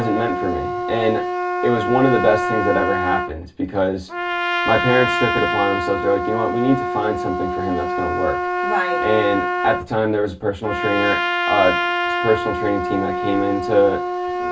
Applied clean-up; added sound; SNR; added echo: none; Trumpet; 1 dB; reverberation time 0.2 s.